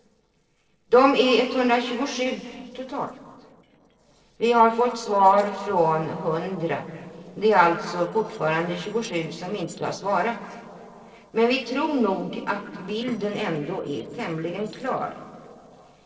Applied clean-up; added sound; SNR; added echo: neural separator model SepFormer DNS4.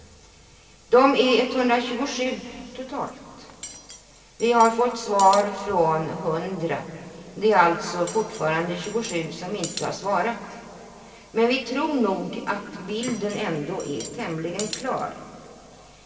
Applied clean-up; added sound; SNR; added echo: none; Cutlery, silverware; 17 dB; reverberation time 2.9 s.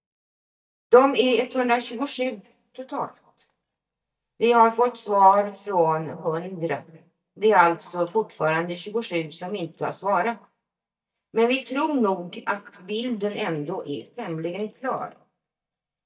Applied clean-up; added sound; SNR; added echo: neural mask model DeepFilterNet 3.